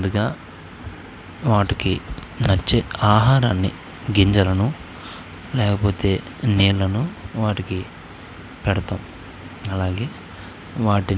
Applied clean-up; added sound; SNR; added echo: none; none; none; none.